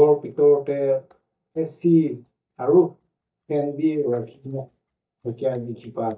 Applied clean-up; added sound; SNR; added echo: neural mask model DeepFilterNet 3.